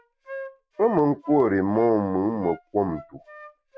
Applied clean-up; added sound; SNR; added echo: none; Wind instrument, woodwind instrument; 18 dB; none.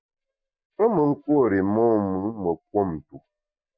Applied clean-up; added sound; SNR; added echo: neural mask model DeepFilterNet 3.